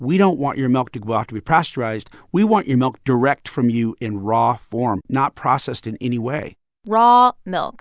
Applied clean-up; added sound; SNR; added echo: none; none; none; none.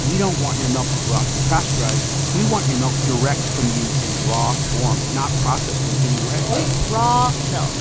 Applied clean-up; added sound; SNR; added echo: none; Frying (food); -5 dB; none.